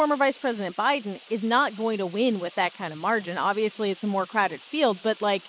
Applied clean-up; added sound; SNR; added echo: neural mask model Resemble Enhance denoiser.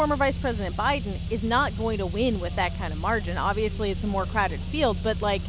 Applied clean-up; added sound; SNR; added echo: none; Car; 4 dB; none.